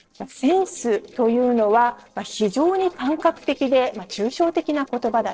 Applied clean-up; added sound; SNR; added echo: neural separator model SepFormer DNS4.